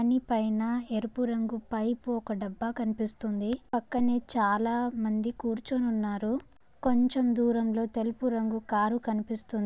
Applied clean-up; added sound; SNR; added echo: none; none; none; none.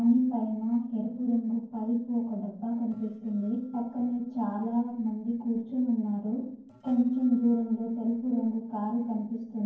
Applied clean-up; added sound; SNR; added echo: neural separator model SepFormer DNS4.